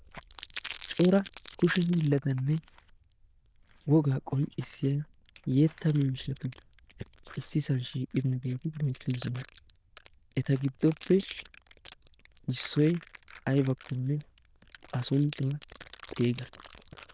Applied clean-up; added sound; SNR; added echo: neural diffusion model UNIVERSE++.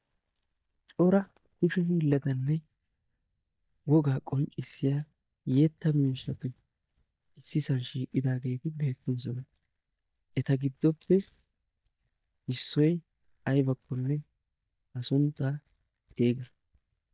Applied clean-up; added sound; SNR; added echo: neural mask model DeepFilterNet 3.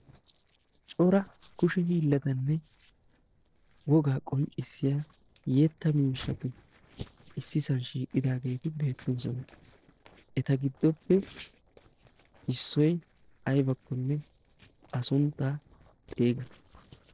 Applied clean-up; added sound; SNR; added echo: neural separator model SepFormer DNS4.